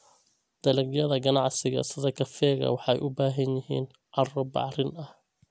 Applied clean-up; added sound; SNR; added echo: none; none; none; none.